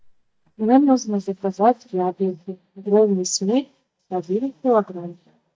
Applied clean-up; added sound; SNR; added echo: neural mask model DeepFilterNet 3.